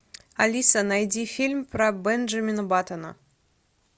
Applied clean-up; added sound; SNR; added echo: none; none; none; none.